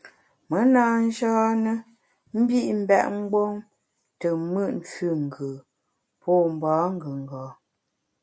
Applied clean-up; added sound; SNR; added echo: none; none; none; none.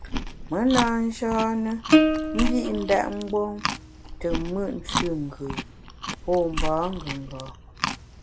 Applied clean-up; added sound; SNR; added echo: none; Plucked string instrument + Chewing, mastication; 1 dB; none.